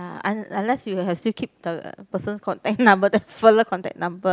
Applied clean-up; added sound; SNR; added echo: none; none; none; none.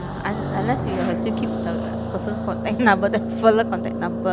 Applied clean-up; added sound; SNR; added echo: none; Car passing by; 2 dB; none.